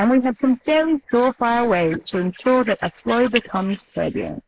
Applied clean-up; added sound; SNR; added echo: neural mask model Resemble Enhance denoiser.